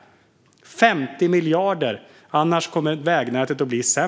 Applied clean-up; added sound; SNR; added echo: none; none; none; none.